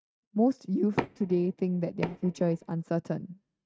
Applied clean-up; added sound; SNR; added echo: neural mask model RNNoise.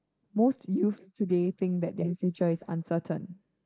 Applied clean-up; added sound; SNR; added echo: neural mask model Resemble Enhance denoiser.